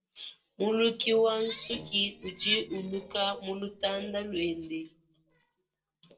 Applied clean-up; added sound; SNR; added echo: neural separator model SepFormer DNS4.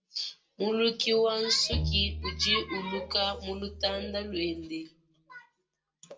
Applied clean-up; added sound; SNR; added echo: none; Bowed string instrument; 6 dB; reverberation time 0.2 s.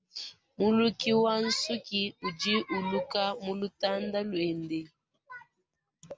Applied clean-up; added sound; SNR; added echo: none; none; none; none.